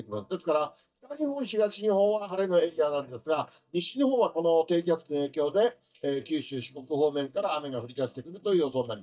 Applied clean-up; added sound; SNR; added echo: neural mask model DeepFilterNet 3.